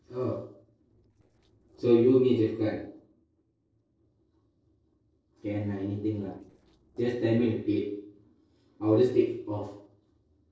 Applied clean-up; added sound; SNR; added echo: neural separator model SepFormer DNS4.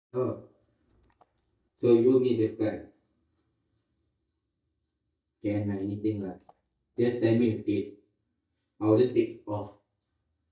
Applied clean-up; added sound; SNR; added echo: neural mask model DeepFilterNet 3.